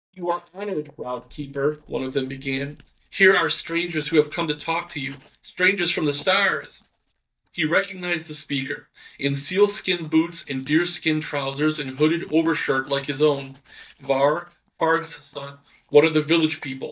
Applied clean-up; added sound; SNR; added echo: neural mask model DeepFilterNet 3.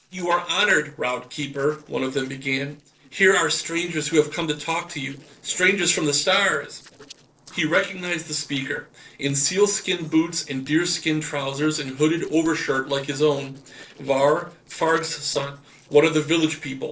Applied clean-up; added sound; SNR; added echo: neural separator model SepFormer DNS4.